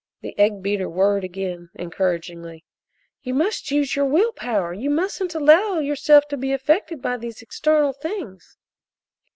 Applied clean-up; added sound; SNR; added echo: none; none; none; none.